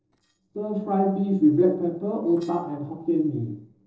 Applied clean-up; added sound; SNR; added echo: neural separator model SepFormer DNS4.